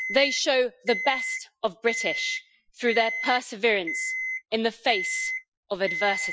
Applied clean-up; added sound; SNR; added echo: classical method Wiener filter.